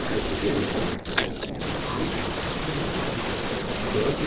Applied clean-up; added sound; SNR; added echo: neural separator model SepFormer DNS4.